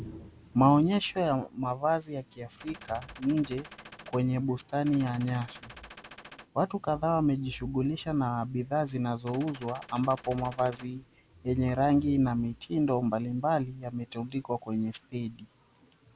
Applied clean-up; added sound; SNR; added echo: none; Gunshot, gunfire; 19 dB; none.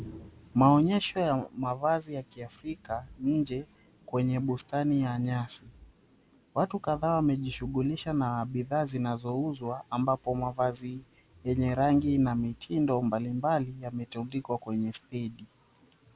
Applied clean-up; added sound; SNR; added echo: none; none; none; none.